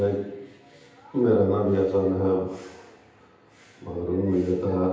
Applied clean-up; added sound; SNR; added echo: none; none; none; reverberation time 0.9 s.